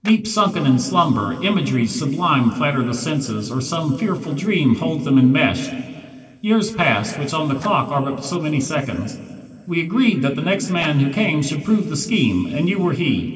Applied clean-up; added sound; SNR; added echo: neural separator model SepFormer DNS4.